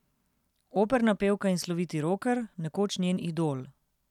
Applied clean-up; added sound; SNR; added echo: none; none; none; none.